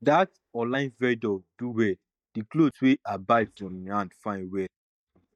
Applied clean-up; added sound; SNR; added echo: neural mask model DeepFilterNet 3.